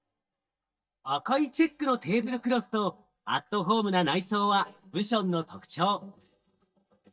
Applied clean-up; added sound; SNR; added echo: neural mask model DeepFilterNet 3.